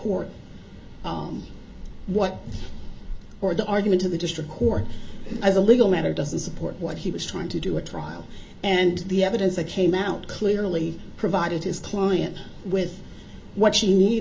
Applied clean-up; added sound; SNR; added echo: none; none; none; none.